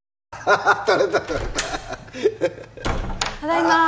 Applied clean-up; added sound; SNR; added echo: none; none; none; none.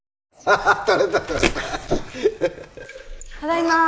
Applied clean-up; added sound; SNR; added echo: neural mask model Resemble Enhance denoiser.